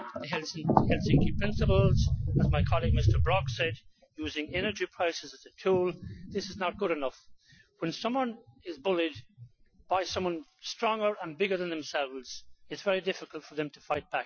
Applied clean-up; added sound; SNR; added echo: classical method Wiener filter.